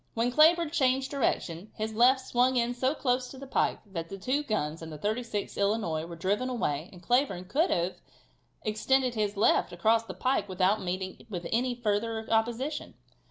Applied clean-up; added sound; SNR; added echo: none; none; none; none.